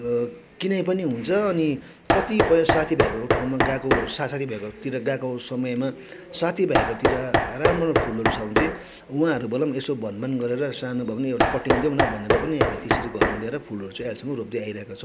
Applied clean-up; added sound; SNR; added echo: none; Knock; 1 dB; none.